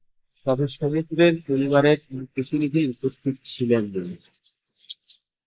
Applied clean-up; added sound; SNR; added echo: neural mask model Resemble Enhance denoiser.